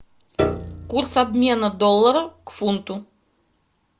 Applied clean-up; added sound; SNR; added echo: none; Piano; 8 dB; none.